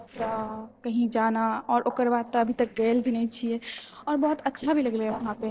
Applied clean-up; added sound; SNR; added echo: neural separator model SepFormer DNS4.